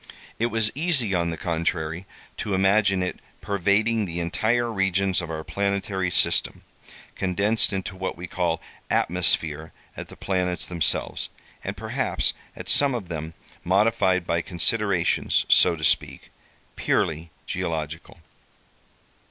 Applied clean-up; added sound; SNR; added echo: none; none; none; none.